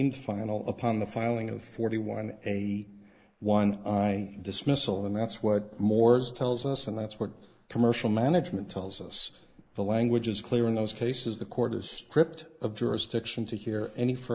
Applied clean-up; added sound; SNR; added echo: neural mask model Resemble Enhance denoiser.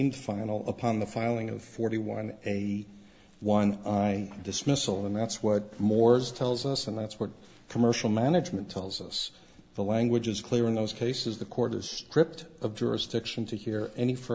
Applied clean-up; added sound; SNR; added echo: none; none; none; none.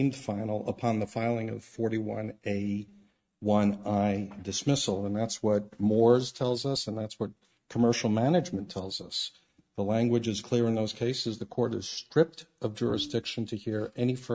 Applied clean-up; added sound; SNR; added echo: neural mask model RNNoise.